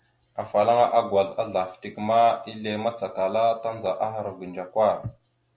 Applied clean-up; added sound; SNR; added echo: none; none; none; none.